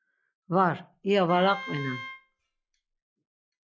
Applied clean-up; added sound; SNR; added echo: classical method log-MMSE.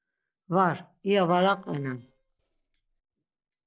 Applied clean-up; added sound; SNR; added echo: neural separator model SepFormer DNS4.